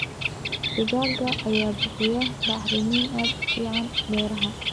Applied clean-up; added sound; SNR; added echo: none; Bird; 1 dB; none.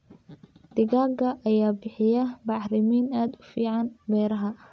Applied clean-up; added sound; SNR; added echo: none; none; none; none.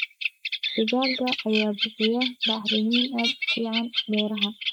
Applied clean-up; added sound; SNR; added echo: neural mask model Resemble Enhance denoiser.